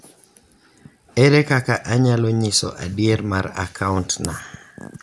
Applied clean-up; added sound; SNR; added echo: none; none; none; none.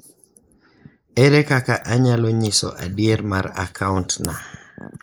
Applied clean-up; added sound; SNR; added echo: neural mask model Resemble Enhance denoiser.